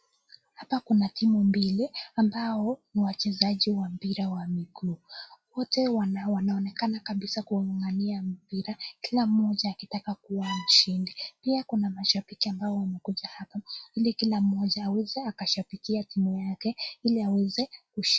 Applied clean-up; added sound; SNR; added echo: classical method log-MMSE.